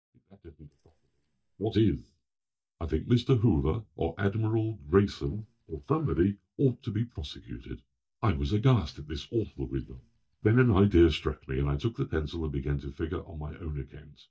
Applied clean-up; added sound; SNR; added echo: neural mask model DeepFilterNet 3.